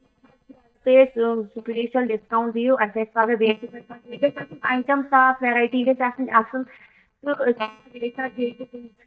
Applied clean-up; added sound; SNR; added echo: neural mask model DeepFilterNet 3.